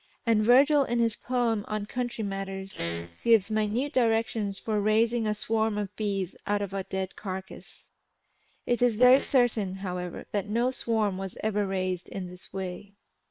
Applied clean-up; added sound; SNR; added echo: neural separator model SepFormer WHAM!.